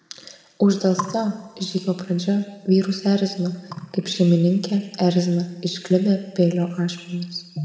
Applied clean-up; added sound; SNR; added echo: none; none; none; reverberation time 1.3 s.